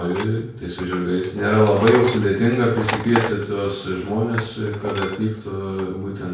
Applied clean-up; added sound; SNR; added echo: none; Tools; 11 dB; reverberation time 0.5 s.